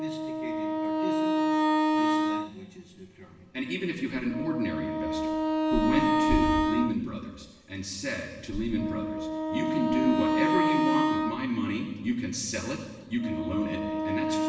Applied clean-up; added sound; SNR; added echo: none; Wind instrument, woodwind instrument; -3 dB; reverberation time 1.2 s.